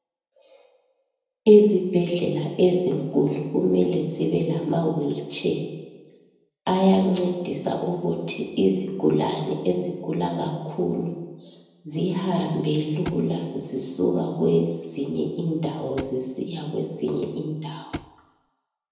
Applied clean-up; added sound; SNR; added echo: none; Thump, thud; 13 dB; reverberation time 0.9 s.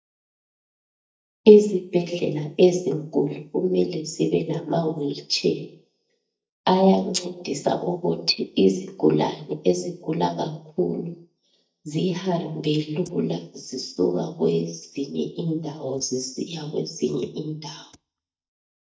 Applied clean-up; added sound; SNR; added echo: neural mask model DeepFilterNet 3.